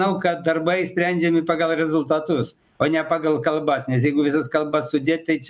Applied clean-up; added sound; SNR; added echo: none; none; none; none.